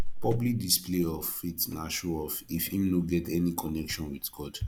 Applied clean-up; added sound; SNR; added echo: none; Cricket; 7 dB; none.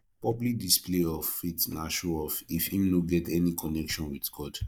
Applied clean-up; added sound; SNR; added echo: neural mask model DeepFilterNet 3.